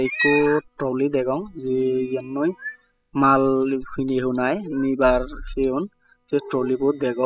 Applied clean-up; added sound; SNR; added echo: classical method spectral subtraction.